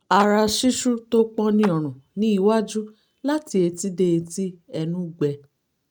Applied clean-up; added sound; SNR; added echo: neural mask model RNNoise.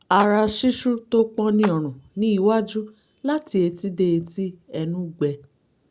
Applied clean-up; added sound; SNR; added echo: none; Clapping; 17 dB; none.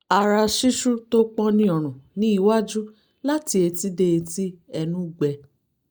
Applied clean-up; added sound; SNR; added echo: neural mask model DeepFilterNet 3.